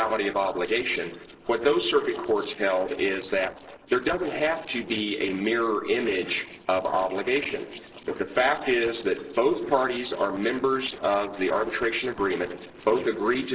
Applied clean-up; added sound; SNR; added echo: neural separator model SepFormer DNS4.